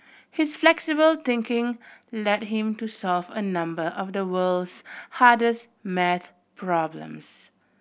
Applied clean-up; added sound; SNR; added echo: none; none; none; none.